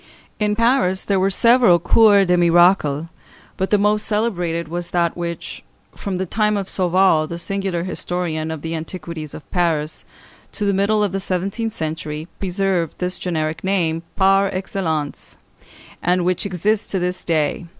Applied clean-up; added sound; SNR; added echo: none; none; none; none.